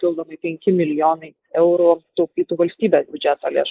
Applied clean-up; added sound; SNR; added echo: neural mask model Resemble Enhance denoiser.